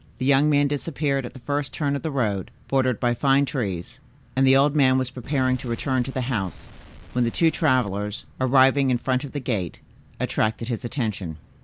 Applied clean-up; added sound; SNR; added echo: none; Explosion; 18 dB; none.